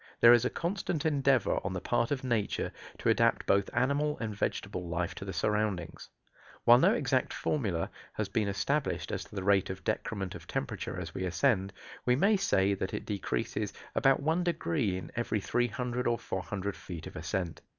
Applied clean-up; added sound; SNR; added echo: none; none; none; none.